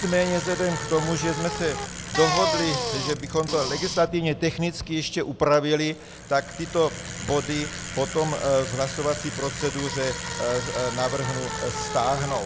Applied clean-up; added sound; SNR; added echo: none; Bicycle; 6 dB; none.